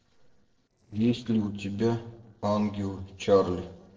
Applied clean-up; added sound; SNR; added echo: neural separator model SepFormer DNS4.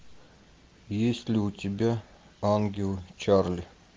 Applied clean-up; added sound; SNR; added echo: none; none; none; none.